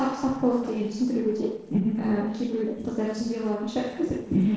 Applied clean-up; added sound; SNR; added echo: neural separator model SepFormer DNS4.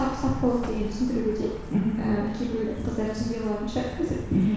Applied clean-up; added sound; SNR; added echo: none; Truck; 10 dB; reverberation time 1.1 s.